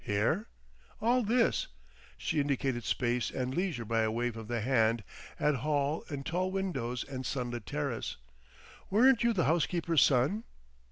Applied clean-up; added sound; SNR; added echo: none; none; none; none.